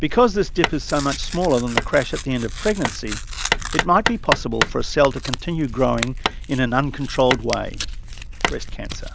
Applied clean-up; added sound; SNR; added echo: none; Hammer + Tearing; 4 dB; none.